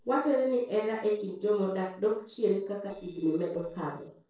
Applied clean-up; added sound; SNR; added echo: neural separator model SepFormer DNS4.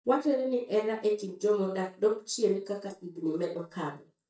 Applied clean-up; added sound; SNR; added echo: neural mask model DeepFilterNet 3.